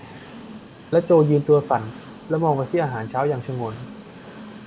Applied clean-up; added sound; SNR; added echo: none; Train; 17 dB; none.